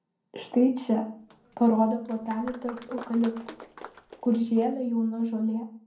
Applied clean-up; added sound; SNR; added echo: none; Applause; 18 dB; reverberation time 0.6 s.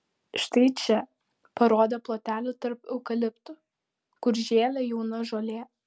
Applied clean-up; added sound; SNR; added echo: none; none; none; none.